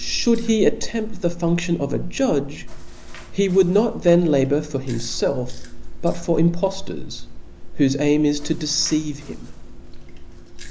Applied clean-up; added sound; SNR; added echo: none; Chewing, mastication; 7 dB; none.